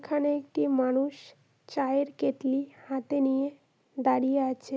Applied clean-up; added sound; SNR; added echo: none; none; none; none.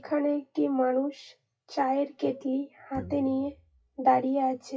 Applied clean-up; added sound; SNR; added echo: classical method WPE with log-MMSE.